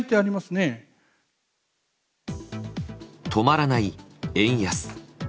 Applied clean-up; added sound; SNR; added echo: none; none; none; none.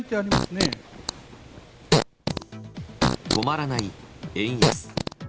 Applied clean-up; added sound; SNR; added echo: none; Fart; -4 dB; none.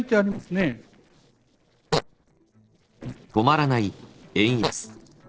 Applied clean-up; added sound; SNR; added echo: neural separator model SepFormer DNS4.